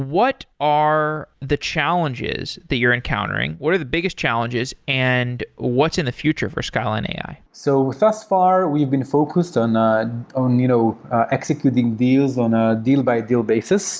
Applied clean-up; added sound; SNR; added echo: none; none; none; none.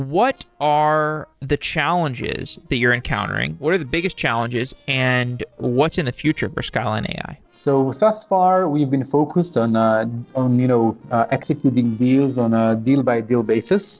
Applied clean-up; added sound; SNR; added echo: neural separator model SepFormer DNS4.